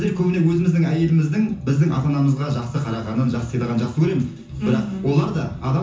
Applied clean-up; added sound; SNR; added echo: none; none; none; reverberation time 0.6 s.